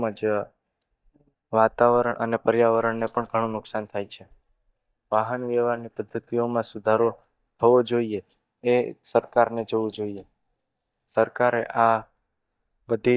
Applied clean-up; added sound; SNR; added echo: neural mask model DeepFilterNet 3.